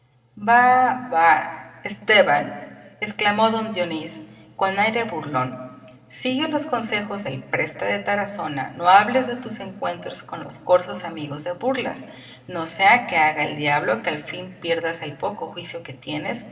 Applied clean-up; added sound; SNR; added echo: none; none; none; reverberation time 1.8 s.